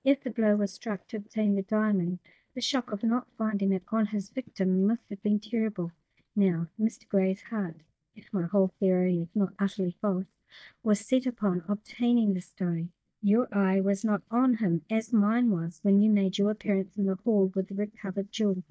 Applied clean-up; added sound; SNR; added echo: neural mask model DeepFilterNet 3.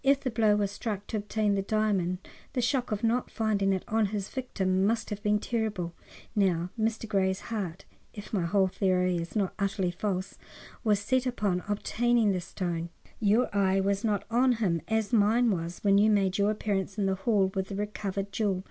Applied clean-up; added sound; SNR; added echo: none; none; none; none.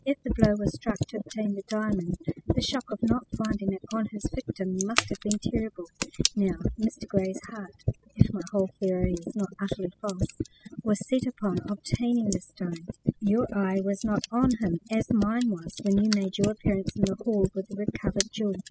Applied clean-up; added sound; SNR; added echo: classical method spectral subtraction.